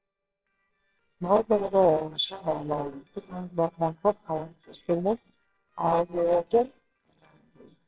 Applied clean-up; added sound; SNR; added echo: neural separator model SepFormer WHAMR!.